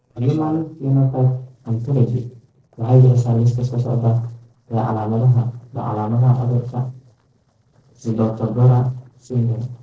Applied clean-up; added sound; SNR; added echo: neural separator model SepFormer DNS4.